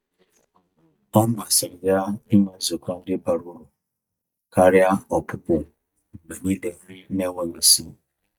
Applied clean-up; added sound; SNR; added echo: neural mask model DeepFilterNet 3.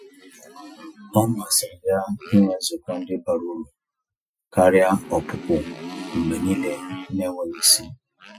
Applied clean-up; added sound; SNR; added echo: classical method Wiener filter.